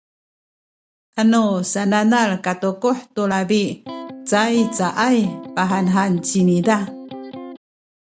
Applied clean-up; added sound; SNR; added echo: none; Electric guitar; 14 dB; none.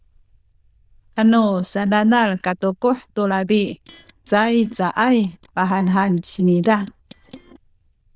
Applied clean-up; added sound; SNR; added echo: neural diffusion model UNIVERSE++.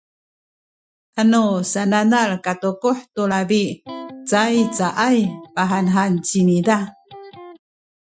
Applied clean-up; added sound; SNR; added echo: classical method Wiener filter.